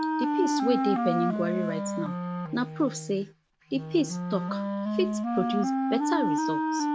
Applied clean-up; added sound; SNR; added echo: none; Wind instrument, woodwind instrument; -1 dB; none.